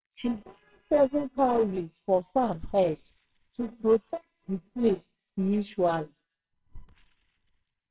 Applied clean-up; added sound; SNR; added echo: neural separator model SepFormer WHAMR!.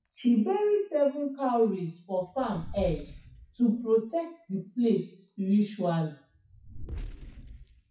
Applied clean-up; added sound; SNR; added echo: classical method WPE with log-MMSE.